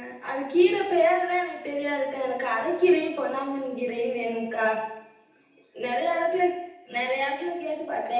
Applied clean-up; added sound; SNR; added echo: none; none; none; reverberation time 0.9 s.